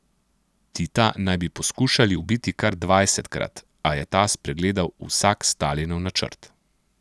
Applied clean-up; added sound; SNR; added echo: none; none; none; none.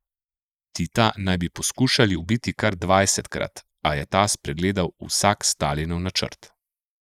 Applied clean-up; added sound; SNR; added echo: neural mask model Resemble Enhance denoiser.